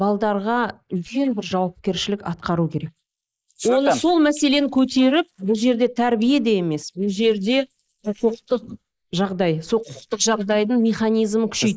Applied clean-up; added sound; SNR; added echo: neural mask model Resemble Enhance denoiser.